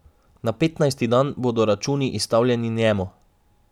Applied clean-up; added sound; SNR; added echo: none; none; none; none.